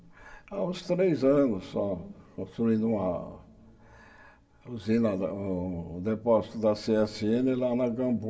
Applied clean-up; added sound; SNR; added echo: none; none; none; reverberation time 0.3 s.